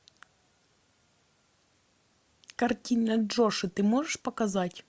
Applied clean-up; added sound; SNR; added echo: none; none; none; none.